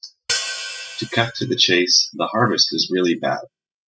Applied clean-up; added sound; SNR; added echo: classical method spectral subtraction.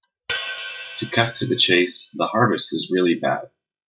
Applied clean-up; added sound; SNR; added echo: classical method log-MMSE.